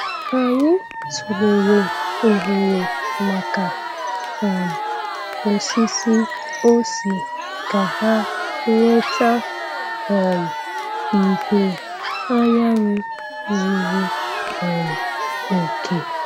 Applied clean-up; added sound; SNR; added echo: none; Crowd + Alarm / Dog; 5 dB; none.